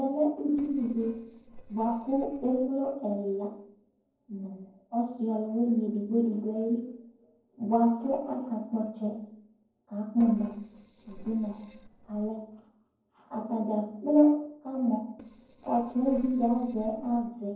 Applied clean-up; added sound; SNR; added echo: neural separator model SepFormer DNS4.